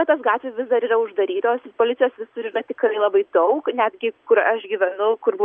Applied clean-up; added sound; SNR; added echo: none; none; none; none.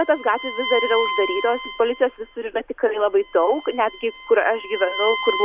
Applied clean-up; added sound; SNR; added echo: none; Bowed string instrument; 6 dB; none.